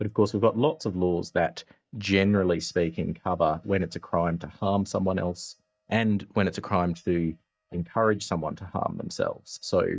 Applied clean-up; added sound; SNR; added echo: neural mask model DeepFilterNet 3.